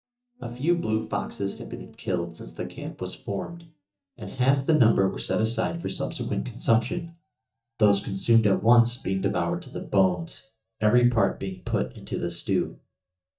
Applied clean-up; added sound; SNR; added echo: neural mask model DeepFilterNet 3.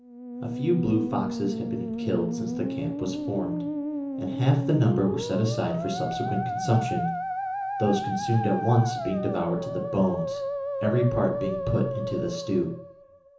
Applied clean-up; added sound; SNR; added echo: none; Musical instrument; 4 dB; reverberation time 0.7 s.